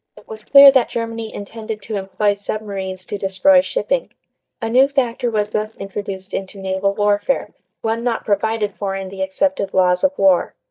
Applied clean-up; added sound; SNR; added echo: neural mask model DeepFilterNet 3.